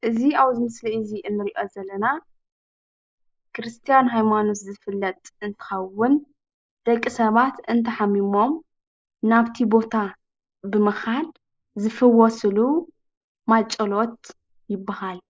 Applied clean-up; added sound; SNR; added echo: neural mask model Resemble Enhance denoiser.